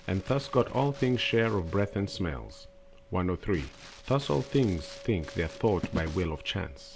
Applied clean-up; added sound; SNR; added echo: none; Crumpling, crinkling + Acoustic guitar; 15 dB; none.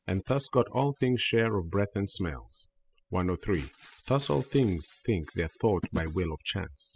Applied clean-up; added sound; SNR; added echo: classical method spectral subtraction.